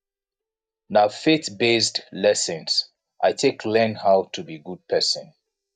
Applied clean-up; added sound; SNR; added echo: neural mask model DeepFilterNet 3.